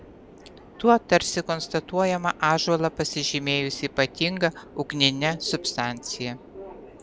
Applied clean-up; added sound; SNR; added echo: none; Subway, metro, underground; 19 dB; none.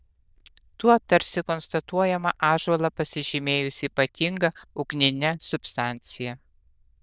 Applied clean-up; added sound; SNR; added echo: neural diffusion model UNIVERSE++.